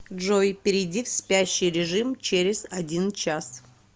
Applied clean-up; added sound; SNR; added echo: none; none; none; none.